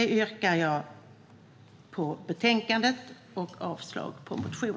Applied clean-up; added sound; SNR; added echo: none; none; none; reverberation time 1.6 s.